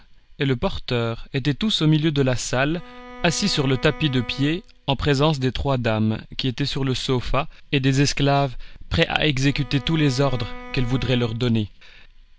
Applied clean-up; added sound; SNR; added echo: none; Bowed string instrument; 19 dB; none.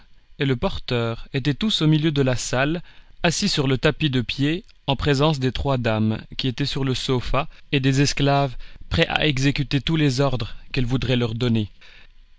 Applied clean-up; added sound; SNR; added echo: none; none; none; none.